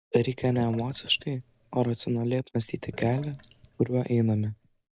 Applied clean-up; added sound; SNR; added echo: none; Sink (filling or washing); 18 dB; none.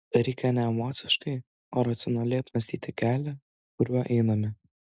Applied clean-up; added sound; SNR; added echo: none; none; none; none.